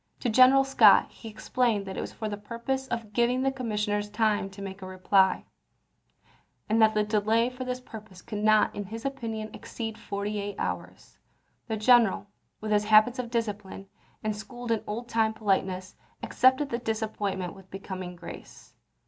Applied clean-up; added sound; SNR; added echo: none; none; none; none.